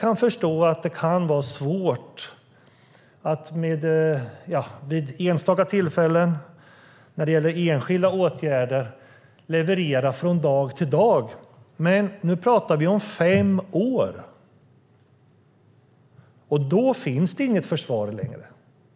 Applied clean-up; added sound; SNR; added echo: none; none; none; none.